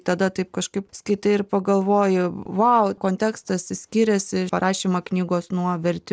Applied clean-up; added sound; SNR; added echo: none; none; none; none.